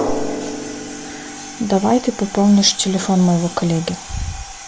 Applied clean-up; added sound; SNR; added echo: none; Drum; 12 dB; none.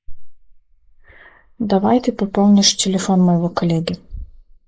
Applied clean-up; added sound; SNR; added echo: neural mask model Resemble Enhance denoiser.